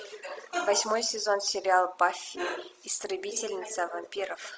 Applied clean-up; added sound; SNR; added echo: none; none; none; none.